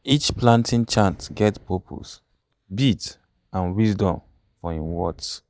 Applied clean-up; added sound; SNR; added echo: neural mask model DeepFilterNet 3.